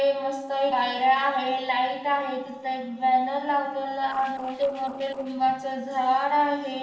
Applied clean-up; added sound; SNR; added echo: neural separator model SepFormer DNS4.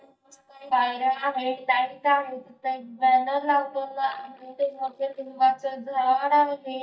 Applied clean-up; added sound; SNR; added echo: neural mask model DeepFilterNet 3.